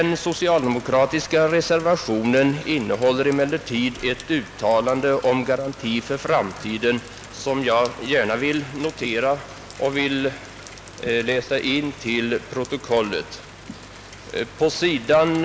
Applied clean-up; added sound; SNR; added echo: none; Rain; 19 dB; none.